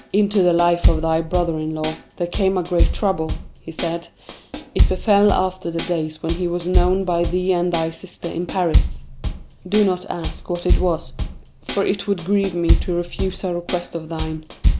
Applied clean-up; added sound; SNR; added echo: none; Bass drum / Snare drum / Drum kit; 1 dB; none.